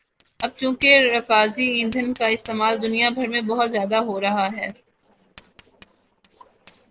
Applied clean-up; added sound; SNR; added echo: neural separator model SepFormer DNS4.